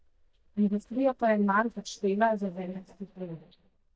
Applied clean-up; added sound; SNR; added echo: neural mask model DeepFilterNet 3.